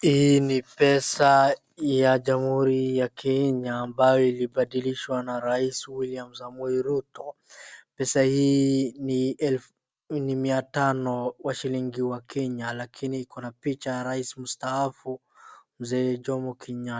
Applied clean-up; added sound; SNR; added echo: none; none; none; none.